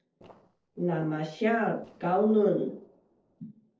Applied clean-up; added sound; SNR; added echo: neural separator model SepFormer DNS4.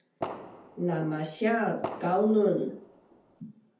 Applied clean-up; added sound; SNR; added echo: none; Fireworks; 13 dB; reverberation time 0.5 s.